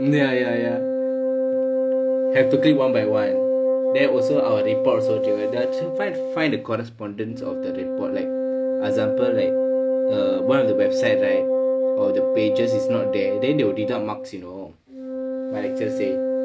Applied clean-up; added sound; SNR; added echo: none; Wind instrument, woodwind instrument; -4 dB; none.